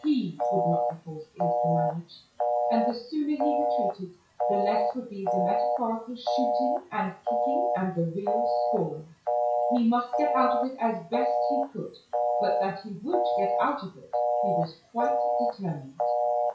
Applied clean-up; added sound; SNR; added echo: classical method WPE with log-MMSE.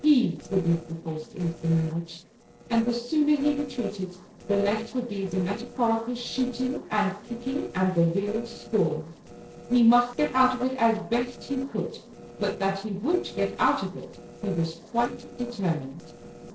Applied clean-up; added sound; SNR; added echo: neural separator model SepFormer DNS4.